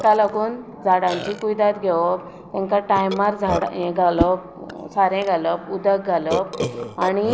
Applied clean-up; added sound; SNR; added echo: none; Burping, eructation + Whoosh, swoosh, swish; 11 dB; none.